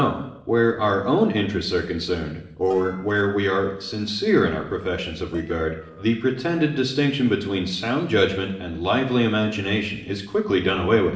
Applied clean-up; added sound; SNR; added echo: neural separator model SepFormer DNS4.